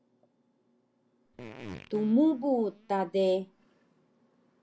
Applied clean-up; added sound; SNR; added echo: none; Fart; 17 dB; none.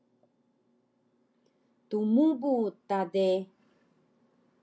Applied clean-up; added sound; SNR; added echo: none; none; none; none.